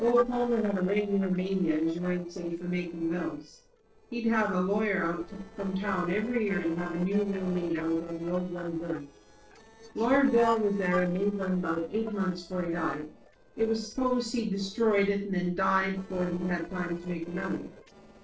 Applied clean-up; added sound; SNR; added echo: neural separator model SepFormer DNS4.